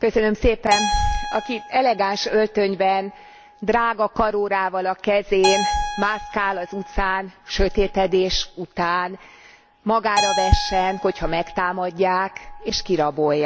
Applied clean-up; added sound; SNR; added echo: none; Keyboard (musical); 9 dB; none.